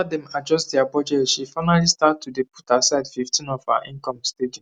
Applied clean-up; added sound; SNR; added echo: none; none; none; none.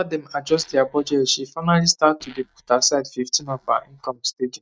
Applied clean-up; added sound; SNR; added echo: neural mask model DeepFilterNet 3.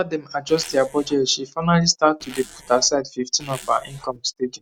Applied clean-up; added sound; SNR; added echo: none; Zipper (clothing); 19 dB; none.